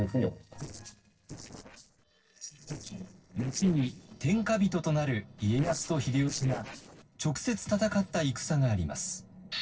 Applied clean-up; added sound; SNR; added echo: neural separator model SepFormer DNS4.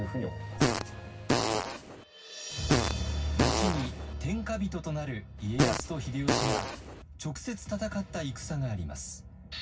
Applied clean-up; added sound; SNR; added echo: none; Fart; -3 dB; reverberation time 0.4 s.